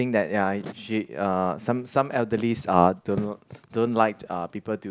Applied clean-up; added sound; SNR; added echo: none; none; none; none.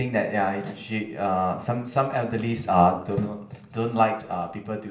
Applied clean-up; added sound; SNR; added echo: none; none; none; reverberation time 0.7 s.